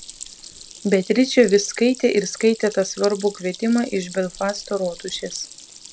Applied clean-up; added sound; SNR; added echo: none; Stream; 17 dB; none.